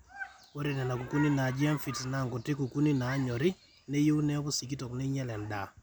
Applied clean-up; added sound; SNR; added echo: none; none; none; none.